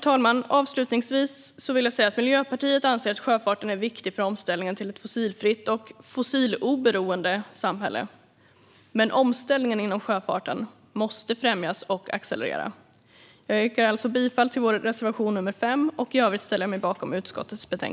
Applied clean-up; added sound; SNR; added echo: none; none; none; none.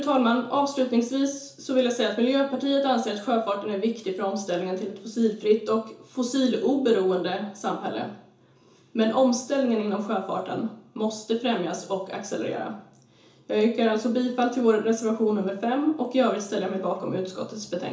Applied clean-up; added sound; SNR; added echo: none; none; none; reverberation time 0.7 s.